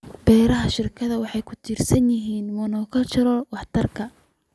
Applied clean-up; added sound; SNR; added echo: none; none; none; none.